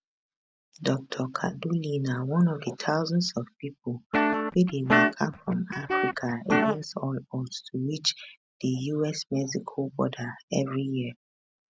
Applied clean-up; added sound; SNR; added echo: neural mask model RNNoise.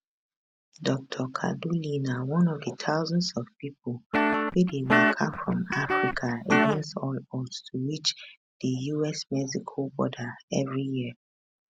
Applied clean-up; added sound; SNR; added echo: none; Guitar; -4 dB; none.